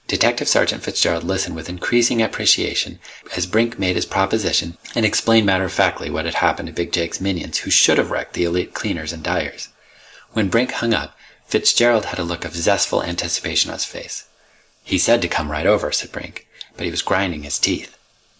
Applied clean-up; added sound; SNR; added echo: neural mask model Resemble Enhance denoiser.